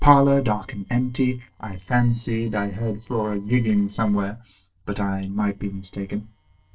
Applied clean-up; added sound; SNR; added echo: neural separator model SepFormer DNS4.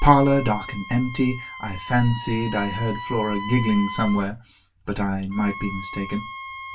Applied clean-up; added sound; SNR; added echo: none; Wind instrument, woodwind instrument; 12 dB; reverberation time 0.2 s.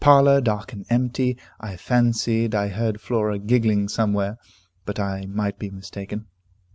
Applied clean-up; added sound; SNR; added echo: none; none; none; none.